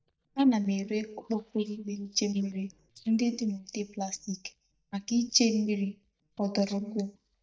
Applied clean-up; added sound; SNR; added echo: neural mask model DeepFilterNet 3.